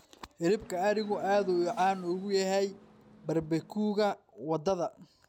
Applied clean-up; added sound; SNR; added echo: none; Hiss / Bus / Engine; 19 dB; none.